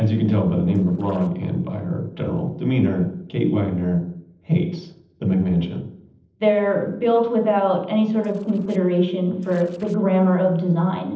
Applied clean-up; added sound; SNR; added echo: neural separator model SepFormer DNS4.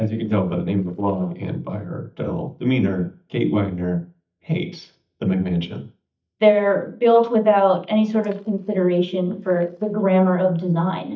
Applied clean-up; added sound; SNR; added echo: neural mask model DeepFilterNet 3.